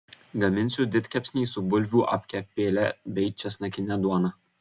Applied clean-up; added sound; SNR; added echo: none; none; none; none.